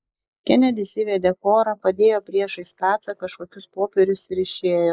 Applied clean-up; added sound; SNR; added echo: neural mask model Resemble Enhance denoiser.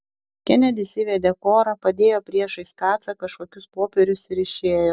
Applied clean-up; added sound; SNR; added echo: none; none; none; none.